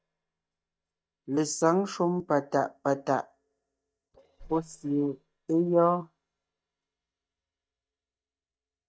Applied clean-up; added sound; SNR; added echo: neural mask model DeepFilterNet 3.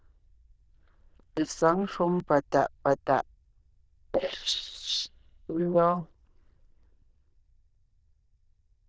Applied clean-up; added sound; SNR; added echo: neural diffusion model UNIVERSE++.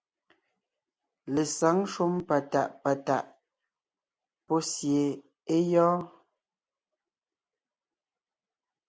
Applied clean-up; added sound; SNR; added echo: none; none; none; none.